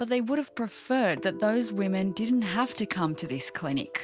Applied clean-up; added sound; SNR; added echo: none; none; none; none.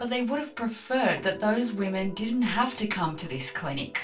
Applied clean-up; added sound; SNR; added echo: none; none; none; reverberation time 0.2 s.